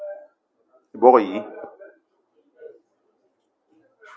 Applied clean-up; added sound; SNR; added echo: none; none; none; none.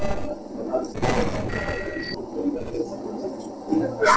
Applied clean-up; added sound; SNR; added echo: neural separator model SepFormer DNS4.